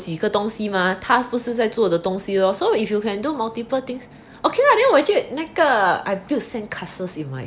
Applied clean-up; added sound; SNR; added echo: none; none; none; none.